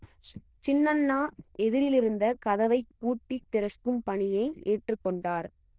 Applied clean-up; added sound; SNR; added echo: neural diffusion model UNIVERSE++.